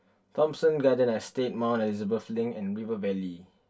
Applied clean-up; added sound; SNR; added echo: none; none; none; reverberation time 0.1 s.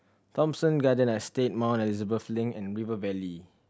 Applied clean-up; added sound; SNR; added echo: none; none; none; none.